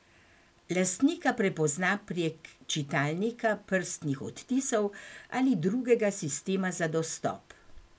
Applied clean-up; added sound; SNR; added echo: none; none; none; none.